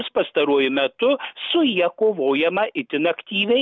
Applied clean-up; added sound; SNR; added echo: none; none; none; none.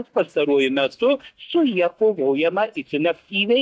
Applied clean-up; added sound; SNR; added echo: neural mask model DeepFilterNet 3.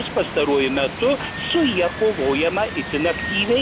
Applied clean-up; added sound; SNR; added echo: none; Water; 8 dB; none.